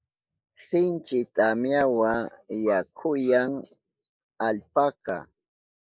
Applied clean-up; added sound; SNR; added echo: neural mask model Resemble Enhance denoiser.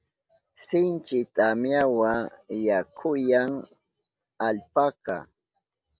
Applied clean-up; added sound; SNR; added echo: none; none; none; none.